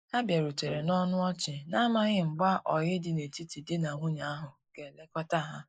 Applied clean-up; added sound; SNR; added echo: neural mask model Resemble Enhance denoiser.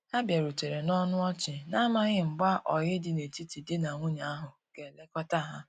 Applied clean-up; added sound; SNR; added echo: none; none; none; none.